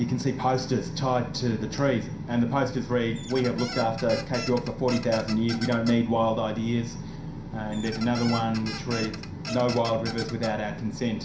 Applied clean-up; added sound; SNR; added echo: none; Squeak; 12 dB; reverberation time 0.5 s.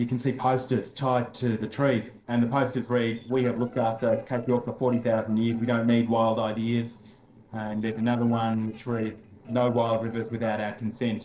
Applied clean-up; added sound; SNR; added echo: neural separator model SepFormer DNS4.